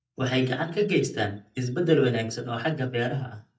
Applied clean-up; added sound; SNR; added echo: neural mask model DeepFilterNet 3.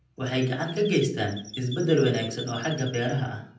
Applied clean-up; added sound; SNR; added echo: none; Chirp, tweet; 16 dB; reverberation time 0.6 s.